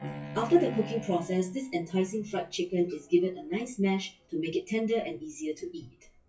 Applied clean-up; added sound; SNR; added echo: classical method WPE with log-MMSE.